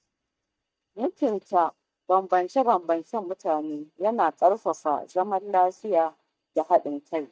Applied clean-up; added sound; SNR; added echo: neural mask model DeepFilterNet 3.